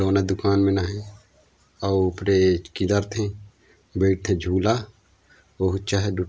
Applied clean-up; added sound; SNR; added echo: none; none; none; none.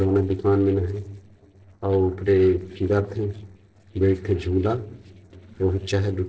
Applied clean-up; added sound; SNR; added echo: neural separator model SepFormer DNS4.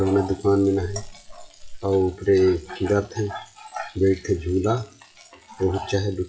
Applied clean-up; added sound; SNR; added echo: classical method WPE with log-MMSE.